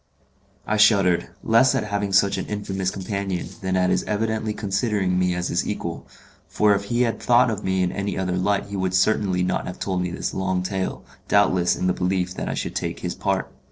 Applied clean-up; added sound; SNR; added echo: neural separator model SepFormer DNS4.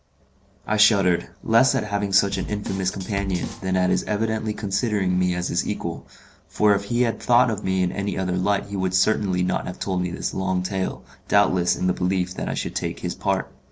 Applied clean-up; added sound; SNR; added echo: none; Drum kit; 11 dB; none.